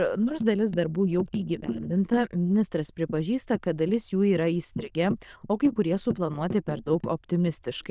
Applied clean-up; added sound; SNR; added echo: neural diffusion model UNIVERSE++.